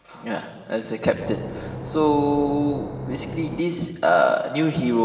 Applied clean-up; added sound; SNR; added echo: none; Engine / Boat, Water vehicle; 9 dB; reverberation time 2.7 s.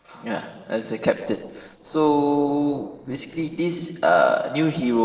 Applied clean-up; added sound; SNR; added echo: neural separator model SepFormer DNS4.